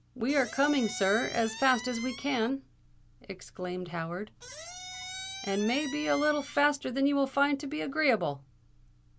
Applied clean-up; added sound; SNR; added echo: none; Squeak; 11 dB; none.